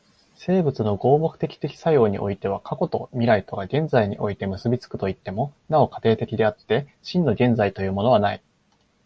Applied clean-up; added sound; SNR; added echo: none; none; none; none.